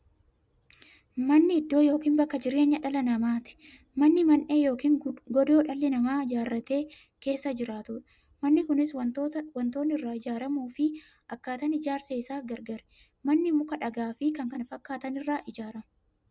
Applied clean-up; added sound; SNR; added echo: none; none; none; none.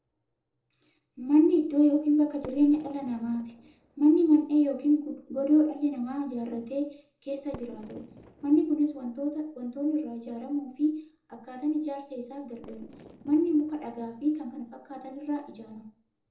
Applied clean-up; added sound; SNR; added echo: neural separator model SepFormer DNS4.